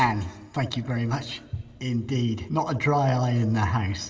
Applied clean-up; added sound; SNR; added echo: none; none; none; reverberation time 2.5 s.